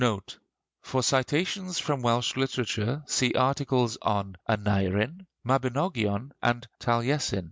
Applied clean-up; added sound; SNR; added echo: none; none; none; none.